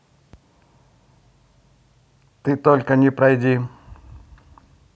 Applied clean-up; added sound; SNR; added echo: none; none; none; none.